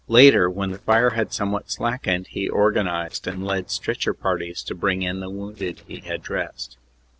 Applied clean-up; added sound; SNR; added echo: neural separator model SepFormer DNS4.